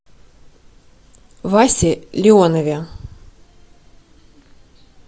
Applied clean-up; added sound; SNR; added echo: none; none; none; none.